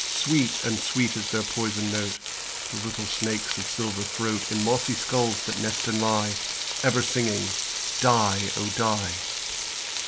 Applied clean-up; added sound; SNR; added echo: none; Frying (food); 2 dB; none.